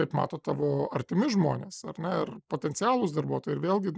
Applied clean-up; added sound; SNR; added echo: neural mask model Resemble Enhance denoiser.